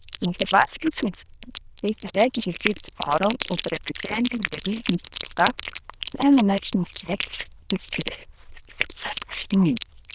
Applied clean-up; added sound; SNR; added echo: neural diffusion model UNIVERSE++.